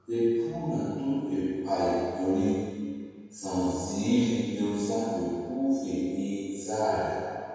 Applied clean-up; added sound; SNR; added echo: none; none; none; reverberation time 2.2 s.